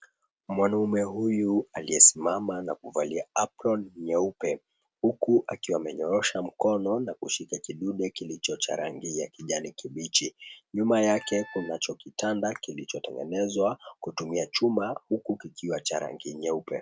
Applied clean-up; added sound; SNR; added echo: none; Wind instrument, woodwind instrument; 19 dB; none.